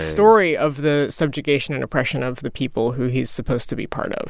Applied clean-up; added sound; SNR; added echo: none; none; none; none.